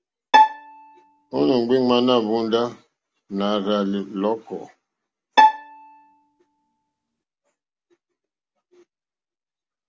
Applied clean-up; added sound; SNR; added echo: none; Bowed string instrument; -4 dB; none.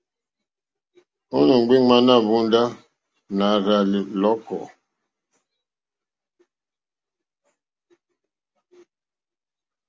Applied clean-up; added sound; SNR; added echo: none; none; none; none.